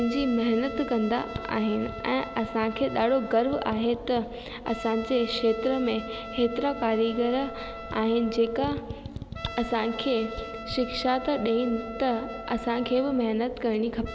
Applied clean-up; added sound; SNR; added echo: none; Trumpet; 13 dB; none.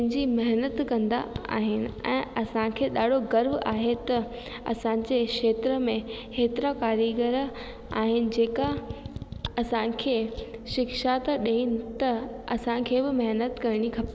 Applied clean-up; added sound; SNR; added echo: none; none; none; none.